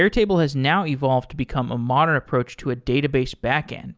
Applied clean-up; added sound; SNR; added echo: none; none; none; none.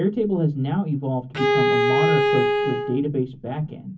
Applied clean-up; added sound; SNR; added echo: none; Bowed string instrument; -3 dB; reverberation time 0.3 s.